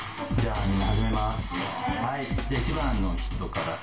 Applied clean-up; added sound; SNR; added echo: none; Drum / Drum kit; 14 dB; reverberation time 0.2 s.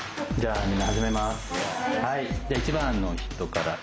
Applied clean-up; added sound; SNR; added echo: none; none; none; none.